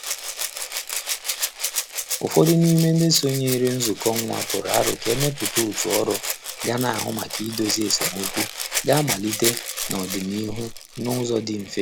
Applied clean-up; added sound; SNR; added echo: none; Rattle (instrument); 5 dB; none.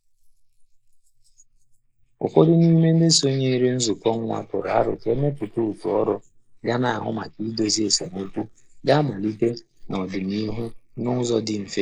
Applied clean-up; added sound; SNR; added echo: neural mask model Resemble Enhance denoiser.